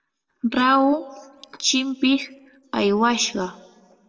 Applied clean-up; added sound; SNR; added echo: neural separator model SepFormer DNS4.